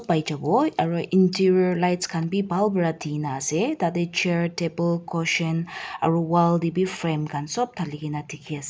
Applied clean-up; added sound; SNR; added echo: none; none; none; none.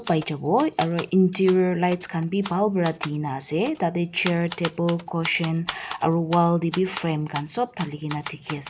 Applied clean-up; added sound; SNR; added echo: none; Typewriter; 12 dB; none.